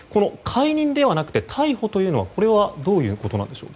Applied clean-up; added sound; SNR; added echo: none; none; none; none.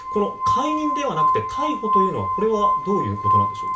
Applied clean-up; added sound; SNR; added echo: none; Glass; -3 dB; reverberation time 0.2 s.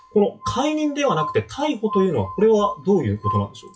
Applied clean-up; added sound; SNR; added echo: classical method WPE with log-MMSE.